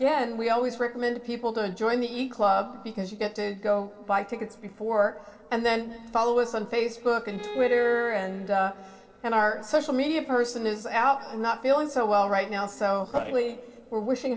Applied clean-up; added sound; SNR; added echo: neural separator model SepFormer DNS4.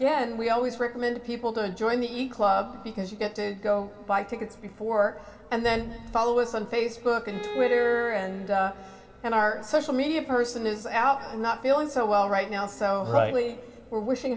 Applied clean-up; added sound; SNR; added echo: none; Bowed string instrument; 13 dB; reverberation time 2.0 s.